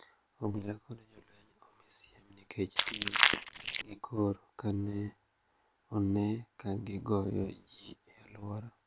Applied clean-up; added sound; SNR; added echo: neural separator model SepFormer WHAM!.